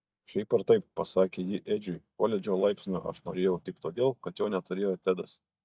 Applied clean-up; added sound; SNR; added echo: neural mask model DeepFilterNet 3.